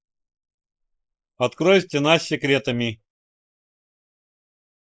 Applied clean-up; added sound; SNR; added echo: neural mask model Resemble Enhance denoiser.